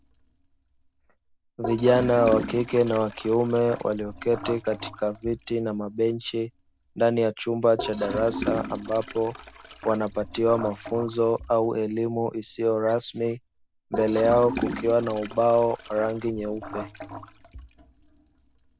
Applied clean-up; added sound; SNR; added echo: none; Toilet flush / Gurgling; 12 dB; none.